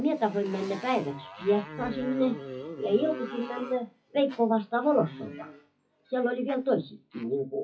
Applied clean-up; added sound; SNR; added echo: classical method WPE with log-MMSE.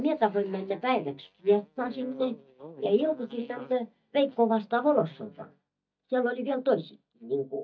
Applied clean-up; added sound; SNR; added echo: neural mask model DeepFilterNet 3.